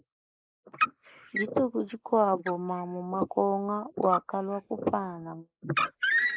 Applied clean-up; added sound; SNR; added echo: neural mask model Resemble Enhance denoiser.